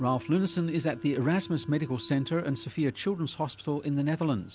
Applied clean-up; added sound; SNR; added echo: none; Subway, metro, underground; 19 dB; none.